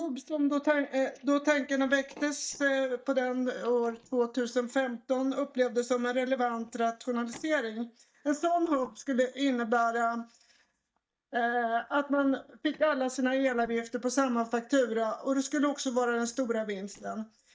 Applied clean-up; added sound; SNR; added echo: neural mask model DeepFilterNet 3.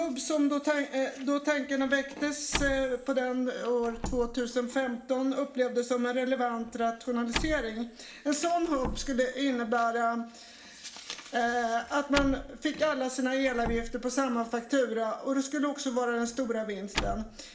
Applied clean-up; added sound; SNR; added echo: none; Slam; 12 dB; reverberation time 1.7 s.